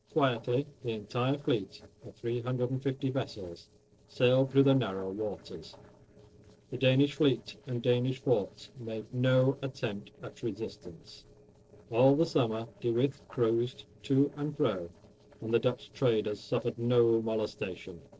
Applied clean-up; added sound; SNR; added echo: neural separator model SepFormer DNS4.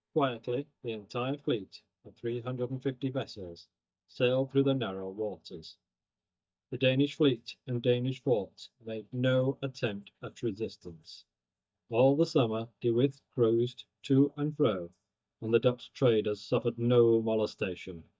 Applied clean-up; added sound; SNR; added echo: neural mask model DeepFilterNet 3.